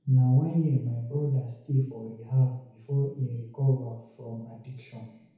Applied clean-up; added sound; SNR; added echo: none; none; none; reverberation time 2.0 s.